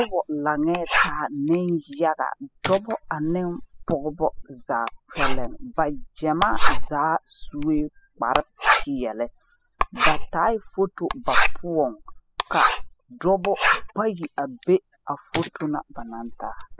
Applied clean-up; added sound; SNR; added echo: classical method spectral subtraction.